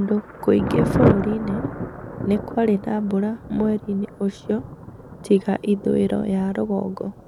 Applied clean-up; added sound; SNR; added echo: none; Thunder; 5 dB; none.